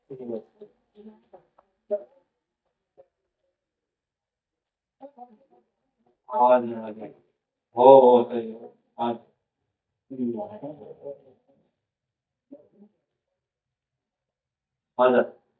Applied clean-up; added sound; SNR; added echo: neural mask model DeepFilterNet 3.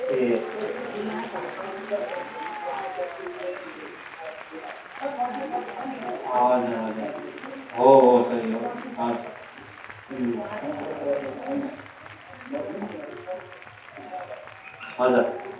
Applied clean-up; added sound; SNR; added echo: none; Applause; 14 dB; reverberation time 0.6 s.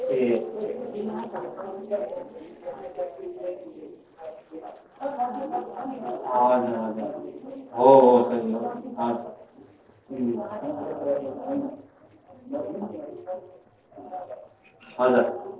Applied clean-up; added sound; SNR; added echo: neural separator model SepFormer DNS4.